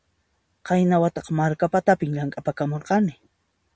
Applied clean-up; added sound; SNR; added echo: none; none; none; none.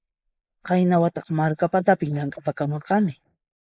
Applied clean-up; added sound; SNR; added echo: neural mask model Resemble Enhance denoiser.